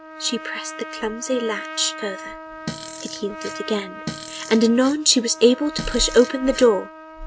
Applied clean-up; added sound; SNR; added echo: none; Trumpet + Fart; 12 dB; none.